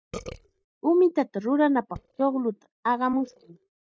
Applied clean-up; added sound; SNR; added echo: neural mask model DeepFilterNet 3.